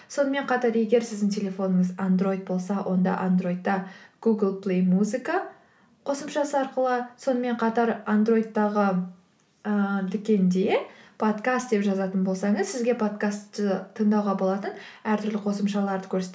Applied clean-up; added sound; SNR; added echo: none; none; none; none.